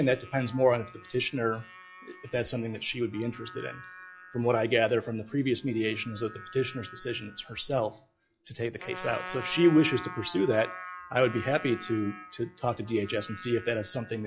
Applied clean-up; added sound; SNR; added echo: classical method log-MMSE.